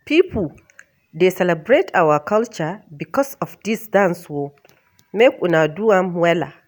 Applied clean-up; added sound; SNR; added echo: none; none; none; none.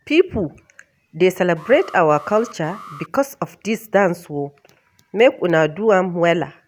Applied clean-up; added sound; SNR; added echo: none; Alarm; 19 dB; none.